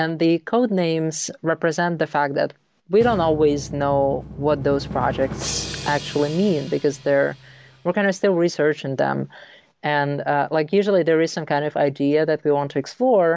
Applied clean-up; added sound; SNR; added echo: none; Drum; 16 dB; none.